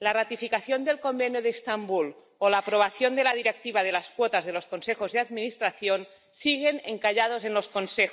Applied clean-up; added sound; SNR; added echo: none; none; none; none.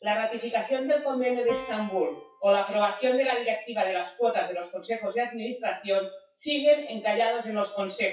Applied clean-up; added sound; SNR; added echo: classical method WPE with log-MMSE.